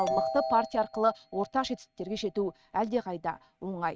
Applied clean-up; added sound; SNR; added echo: neural mask model RNNoise.